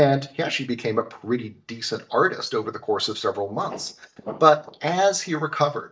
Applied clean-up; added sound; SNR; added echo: neural mask model DeepFilterNet 3.